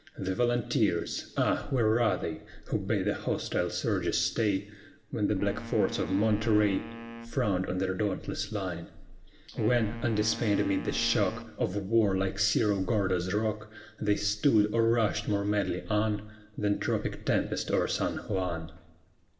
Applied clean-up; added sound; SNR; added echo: none; Wind instrument, woodwind instrument; 15 dB; reverberation time 0.9 s.